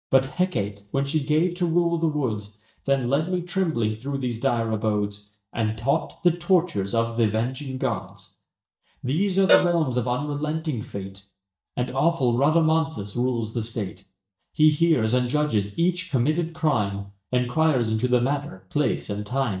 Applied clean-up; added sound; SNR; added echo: neural mask model DeepFilterNet 3.